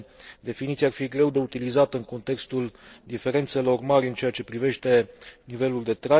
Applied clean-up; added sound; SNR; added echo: neural separator model SepFormer DNS4.